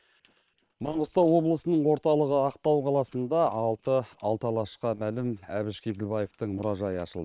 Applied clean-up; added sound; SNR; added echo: neural separator model SepFormer WHAM!.